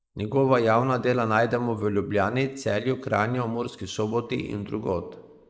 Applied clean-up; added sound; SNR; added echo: neural mask model Resemble Enhance denoiser.